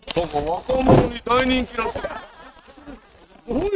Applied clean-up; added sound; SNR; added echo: neural mask model RNNoise.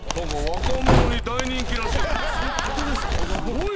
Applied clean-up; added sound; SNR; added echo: none; Slam / Wood + Animal; -5 dB; none.